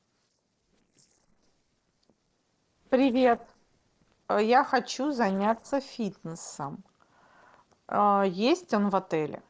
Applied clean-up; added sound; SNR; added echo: neural separator model SepFormer DNS4.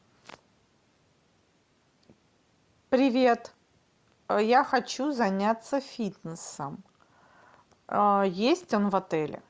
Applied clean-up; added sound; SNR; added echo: none; none; none; none.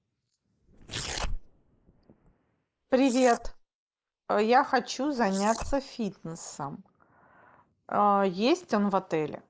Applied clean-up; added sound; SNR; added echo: neural mask model Resemble Enhance denoiser.